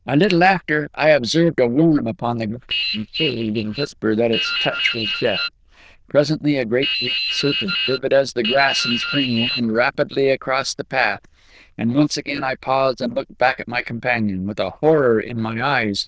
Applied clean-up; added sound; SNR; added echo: neural diffusion model UNIVERSE++.